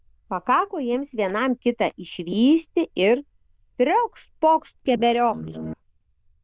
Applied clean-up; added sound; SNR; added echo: neural diffusion model UNIVERSE++.